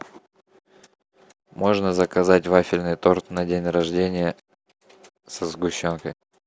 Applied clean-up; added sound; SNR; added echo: none; none; none; none.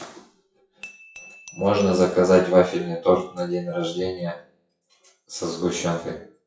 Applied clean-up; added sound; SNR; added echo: classical method WPE with log-MMSE.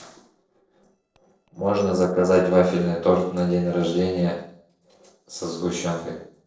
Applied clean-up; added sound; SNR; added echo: neural separator model SepFormer DNS4.